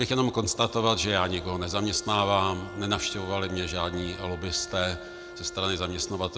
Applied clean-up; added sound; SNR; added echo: none; Wind instrument, woodwind instrument; 15 dB; none.